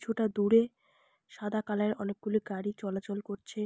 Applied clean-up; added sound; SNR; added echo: none; none; none; none.